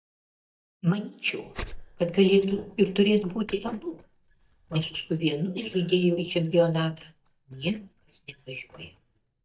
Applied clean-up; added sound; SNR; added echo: neural mask model DeepFilterNet 3.